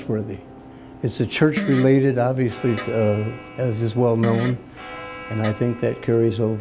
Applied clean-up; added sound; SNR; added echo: none; Fart; 12 dB; none.